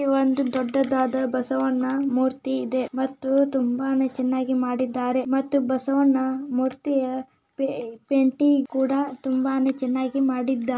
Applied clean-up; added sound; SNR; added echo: none; none; none; none.